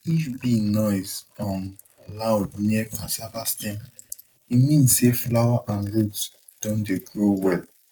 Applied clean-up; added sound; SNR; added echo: neural mask model Resemble Enhance denoiser.